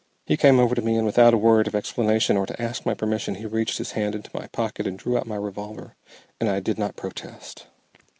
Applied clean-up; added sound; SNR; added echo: none; none; none; none.